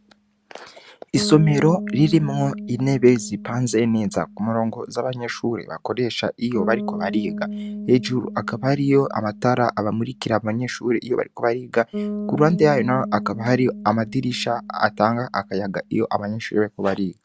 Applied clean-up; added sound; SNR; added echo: none; Bass guitar; 11 dB; none.